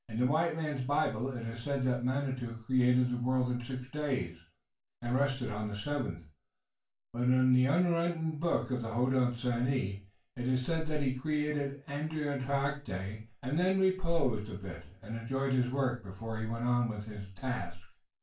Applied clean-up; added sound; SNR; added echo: none; none; none; reverberation time 0.3 s.